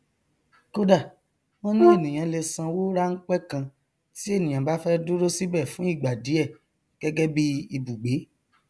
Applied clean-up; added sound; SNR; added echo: none; Brass instrument; -3 dB; none.